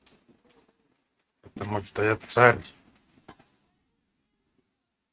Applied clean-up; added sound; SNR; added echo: neural mask model RNNoise.